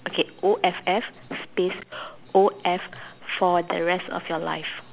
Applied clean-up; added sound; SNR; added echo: none; none; none; none.